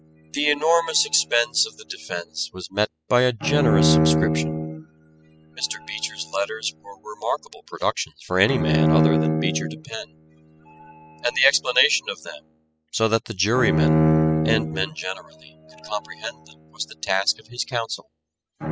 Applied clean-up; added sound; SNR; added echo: classical method spectral subtraction.